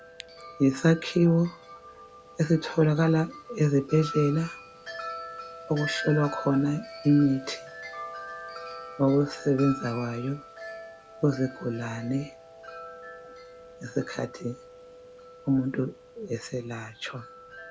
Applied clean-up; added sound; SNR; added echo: none; Wind chime; 14 dB; none.